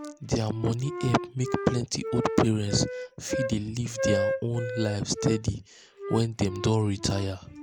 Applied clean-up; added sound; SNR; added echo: none; Wind instrument, woodwind instrument; 7 dB; none.